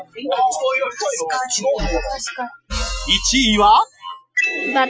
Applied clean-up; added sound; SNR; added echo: classical method Wiener filter.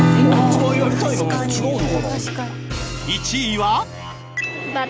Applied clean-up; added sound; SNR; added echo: none; Acoustic guitar / Strum; -1 dB; none.